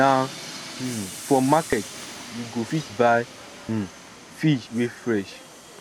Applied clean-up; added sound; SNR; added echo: none; Train; 14 dB; none.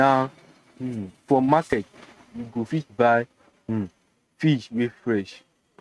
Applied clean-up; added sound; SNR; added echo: neural mask model RNNoise.